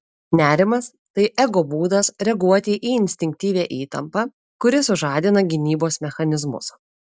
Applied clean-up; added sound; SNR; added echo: none; none; none; none.